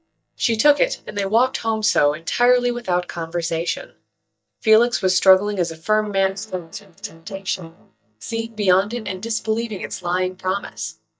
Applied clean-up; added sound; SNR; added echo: neural mask model DeepFilterNet 3.